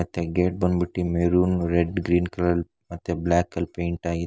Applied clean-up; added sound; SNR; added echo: none; none; none; none.